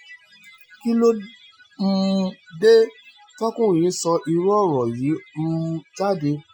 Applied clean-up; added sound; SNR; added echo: classical method Wiener filter.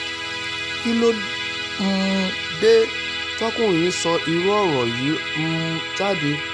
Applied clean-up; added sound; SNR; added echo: none; Musical instrument; 5 dB; none.